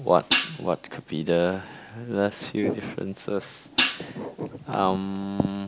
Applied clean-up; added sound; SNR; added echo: none; Hi-hat; 1 dB; none.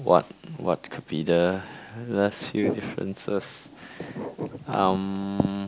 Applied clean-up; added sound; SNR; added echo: none; none; none; none.